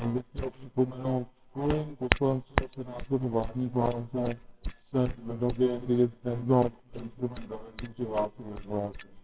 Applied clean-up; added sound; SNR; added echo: neural separator model SepFormer WHAMR!.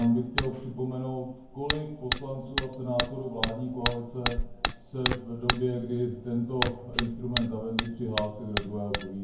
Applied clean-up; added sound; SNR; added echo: none; Hammer; 2 dB; reverberation time 0.9 s.